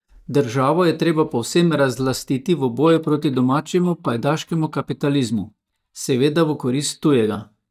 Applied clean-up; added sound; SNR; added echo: neural mask model DeepFilterNet 3.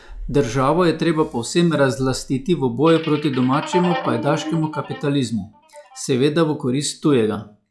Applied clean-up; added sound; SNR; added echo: classical method log-MMSE.